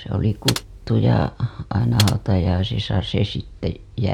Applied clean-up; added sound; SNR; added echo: none; Computer keyboard; 10 dB; none.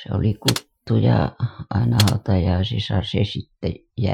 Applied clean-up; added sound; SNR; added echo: classical method Wiener filter.